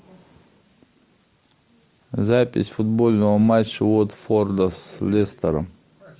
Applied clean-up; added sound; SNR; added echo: none; none; none; none.